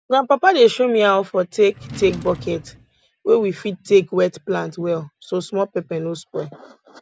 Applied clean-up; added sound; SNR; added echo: none; Drawer open or close; 16 dB; none.